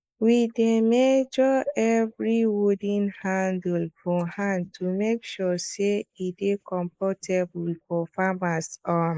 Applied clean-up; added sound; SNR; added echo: neural mask model Resemble Enhance denoiser.